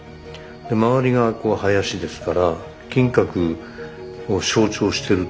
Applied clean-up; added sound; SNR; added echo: none; none; none; none.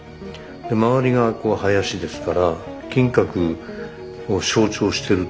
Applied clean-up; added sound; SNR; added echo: none; Guitar; 17 dB; none.